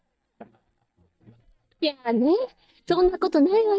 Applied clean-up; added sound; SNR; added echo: neural mask model DeepFilterNet 3.